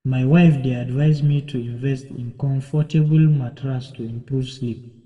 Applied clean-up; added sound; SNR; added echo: none; none; none; reverberation time 0.9 s.